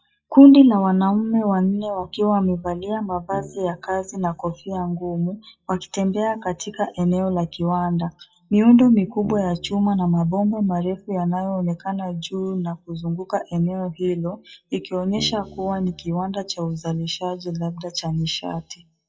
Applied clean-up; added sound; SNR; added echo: classical method WPE with log-MMSE.